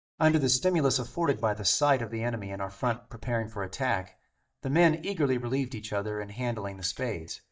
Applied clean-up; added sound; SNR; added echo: neural mask model DeepFilterNet 3.